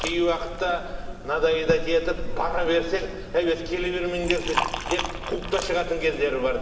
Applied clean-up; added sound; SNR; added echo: none; Liquid; 6 dB; reverberation time 2.0 s.